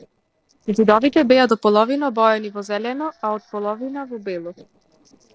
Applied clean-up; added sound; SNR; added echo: neural separator model SepFormer DNS4.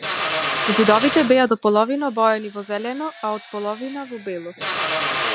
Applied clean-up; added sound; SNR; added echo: none; Drill; 4 dB; none.